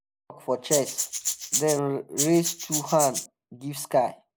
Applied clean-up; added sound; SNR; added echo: neural mask model Resemble Enhance denoiser.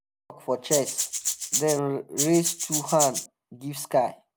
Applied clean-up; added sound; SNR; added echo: none; Rattle (instrument); 1 dB; none.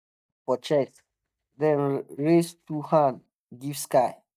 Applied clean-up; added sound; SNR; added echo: neural mask model DeepFilterNet 3.